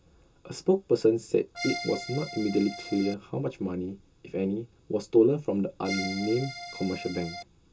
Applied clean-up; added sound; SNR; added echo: none; Accordion; 9 dB; reverberation time 0.2 s.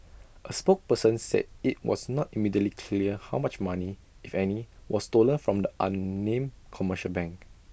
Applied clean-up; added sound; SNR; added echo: none; none; none; none.